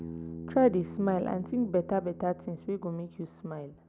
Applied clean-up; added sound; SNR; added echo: none; Bass guitar; 13 dB; none.